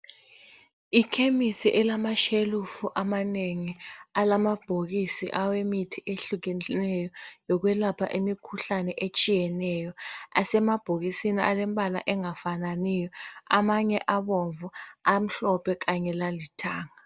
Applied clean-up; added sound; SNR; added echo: none; none; none; none.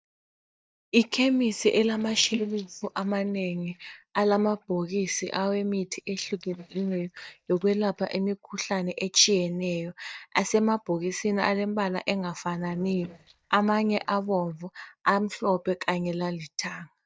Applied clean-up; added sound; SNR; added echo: neural mask model DeepFilterNet 3.